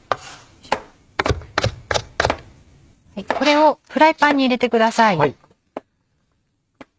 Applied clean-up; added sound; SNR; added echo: neural mask model RNNoise.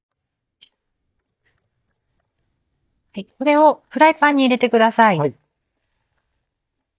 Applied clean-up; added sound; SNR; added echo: neural mask model DeepFilterNet 3.